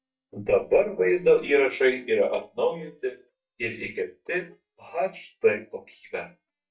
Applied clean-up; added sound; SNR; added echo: neural mask model DeepFilterNet 3.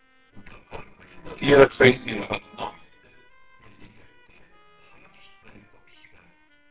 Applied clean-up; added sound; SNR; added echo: neural separator model SepFormer WHAMR!.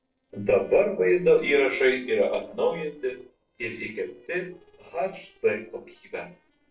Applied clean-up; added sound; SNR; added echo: neural separator model SepFormer DNS4.